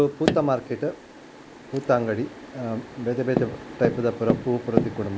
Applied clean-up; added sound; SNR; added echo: none; Tap; 5 dB; none.